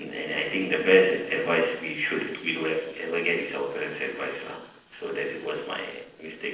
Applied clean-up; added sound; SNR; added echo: neural separator model SepFormer DNS4.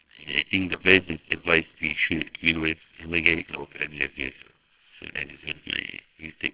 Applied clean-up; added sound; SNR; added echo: neural separator model SepFormer WHAMR!.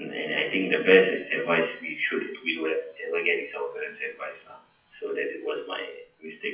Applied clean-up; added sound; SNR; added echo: classical method WPE with log-MMSE.